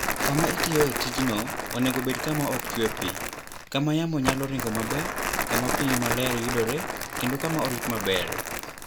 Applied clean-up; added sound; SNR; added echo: none; Crumpling, crinkling; 1 dB; none.